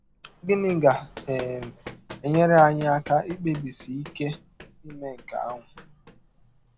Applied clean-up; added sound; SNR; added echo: none; Run; 19 dB; none.